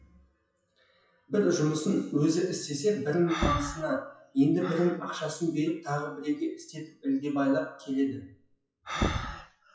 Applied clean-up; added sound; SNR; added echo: classical method WPE with log-MMSE.